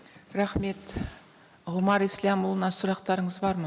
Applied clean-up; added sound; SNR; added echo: none; none; none; none.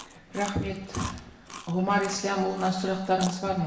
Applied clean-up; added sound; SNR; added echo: none; Chewing, mastication; 14 dB; reverberation time 0.8 s.